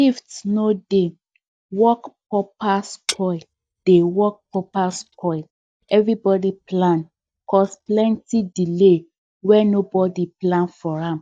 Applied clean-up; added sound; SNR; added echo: neural mask model DeepFilterNet 3.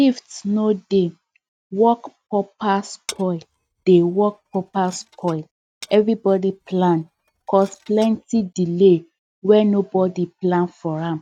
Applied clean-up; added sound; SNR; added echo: neural mask model RNNoise.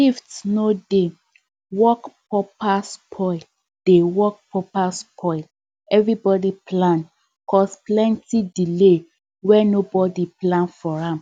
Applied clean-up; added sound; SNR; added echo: none; none; none; none.